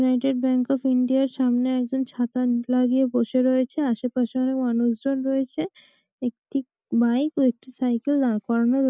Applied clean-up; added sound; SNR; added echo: none; none; none; none.